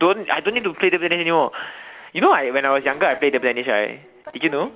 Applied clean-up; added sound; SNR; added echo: none; none; none; none.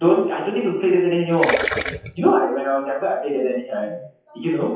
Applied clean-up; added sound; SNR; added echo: classical method WPE with log-MMSE.